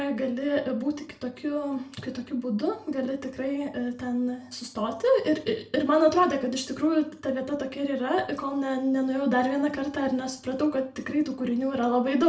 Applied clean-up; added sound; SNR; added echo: none; none; none; reverberation time 0.4 s.